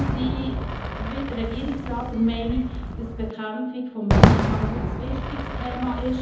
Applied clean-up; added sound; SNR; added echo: none; Fireworks; -4 dB; reverberation time 1.0 s.